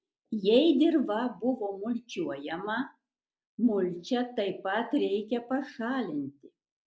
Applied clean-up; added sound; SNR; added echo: none; none; none; none.